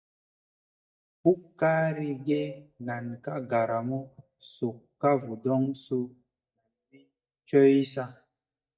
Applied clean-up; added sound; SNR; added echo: neural mask model DeepFilterNet 3.